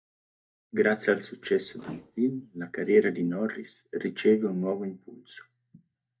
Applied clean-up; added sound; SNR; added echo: neural mask model DeepFilterNet 3.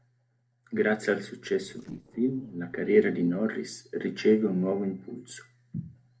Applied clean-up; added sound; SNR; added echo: neural separator model SepFormer DNS4.